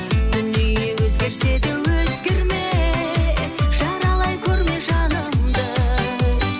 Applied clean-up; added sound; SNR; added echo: none; Fowl; 14 dB; none.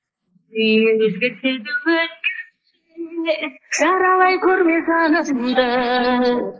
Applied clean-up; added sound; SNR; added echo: neural mask model Resemble Enhance denoiser.